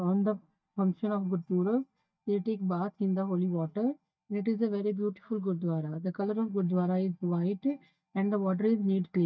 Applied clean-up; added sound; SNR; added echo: neural mask model DeepFilterNet 3.